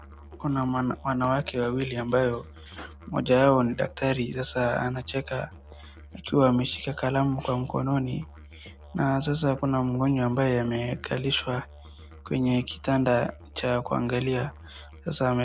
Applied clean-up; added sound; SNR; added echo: none; Musical instrument; 19 dB; none.